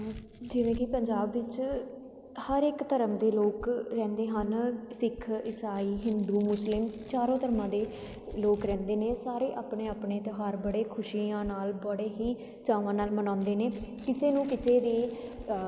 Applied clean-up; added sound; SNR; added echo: none; Drip + Tearing; 19 dB; none.